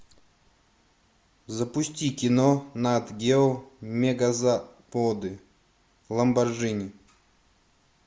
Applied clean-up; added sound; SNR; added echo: none; none; none; none.